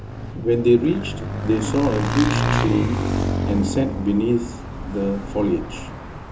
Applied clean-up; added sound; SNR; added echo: none; Motorcycle / Engine; 3 dB; reverberation time 0.2 s.